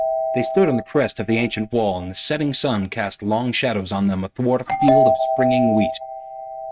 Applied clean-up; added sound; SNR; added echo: neural mask model RNNoise.